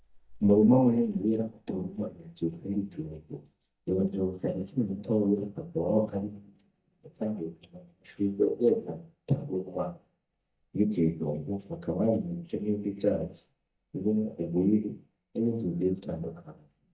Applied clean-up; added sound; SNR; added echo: neural mask model DeepFilterNet 3.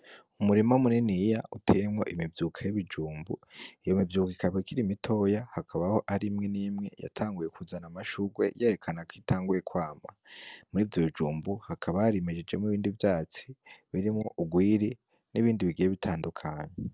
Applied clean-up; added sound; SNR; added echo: none; none; none; none.